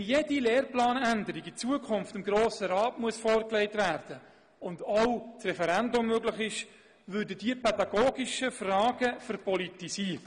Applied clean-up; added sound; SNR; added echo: none; none; none; none.